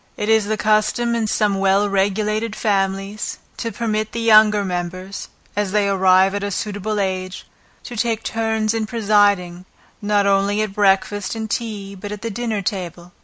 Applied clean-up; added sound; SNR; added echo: none; none; none; none.